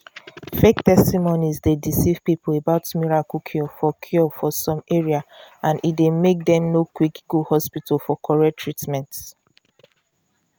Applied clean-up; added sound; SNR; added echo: none; none; none; none.